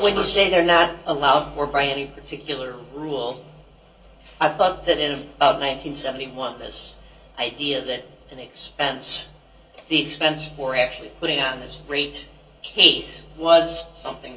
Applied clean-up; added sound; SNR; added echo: none; none; none; reverberation time 0.2 s.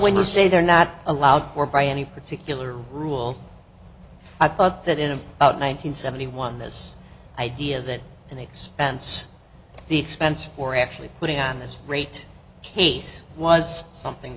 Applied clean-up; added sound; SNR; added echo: none; none; none; none.